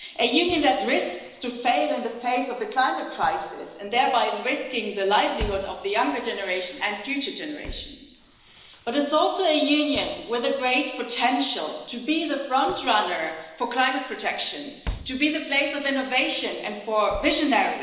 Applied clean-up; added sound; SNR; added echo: none; Walk, footsteps; 19 dB; reverberation time 1.0 s.